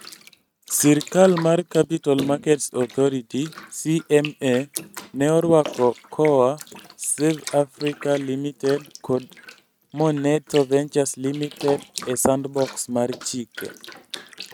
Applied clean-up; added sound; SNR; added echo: neural mask model RNNoise.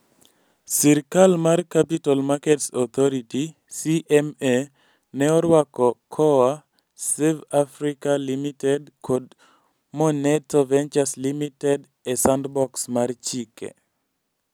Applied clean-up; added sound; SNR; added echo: none; none; none; none.